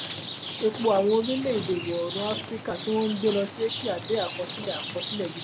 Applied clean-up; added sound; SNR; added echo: none; Rain; 6 dB; none.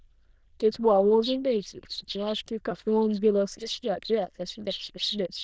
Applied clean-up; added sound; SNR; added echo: neural diffusion model UNIVERSE++.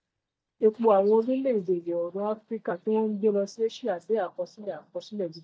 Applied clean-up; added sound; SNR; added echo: neural mask model DeepFilterNet 3.